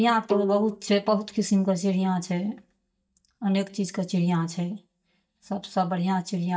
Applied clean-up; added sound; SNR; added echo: neural mask model DeepFilterNet 3.